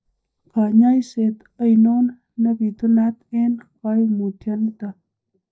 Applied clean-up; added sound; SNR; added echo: neural mask model DeepFilterNet 3.